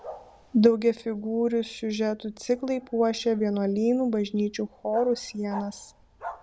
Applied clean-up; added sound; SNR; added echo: none; Bark; 20 dB; none.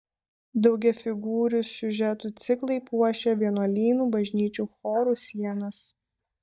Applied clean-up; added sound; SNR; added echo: neural mask model DeepFilterNet 3.